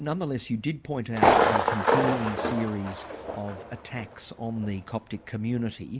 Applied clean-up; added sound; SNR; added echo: none; Thunder; -3 dB; none.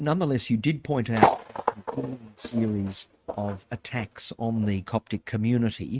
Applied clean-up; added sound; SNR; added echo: neural mask model RNNoise.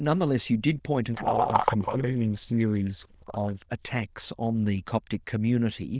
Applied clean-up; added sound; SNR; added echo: neural diffusion model UNIVERSE++.